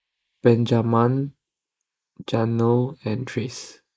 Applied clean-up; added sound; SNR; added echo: neural mask model Resemble Enhance denoiser.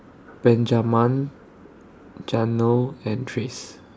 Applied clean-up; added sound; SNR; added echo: none; none; none; none.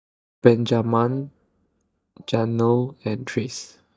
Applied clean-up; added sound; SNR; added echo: neural mask model DeepFilterNet 3.